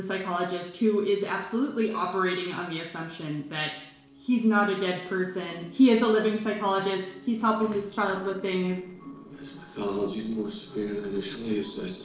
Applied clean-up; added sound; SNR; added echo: neural separator model SepFormer DNS4.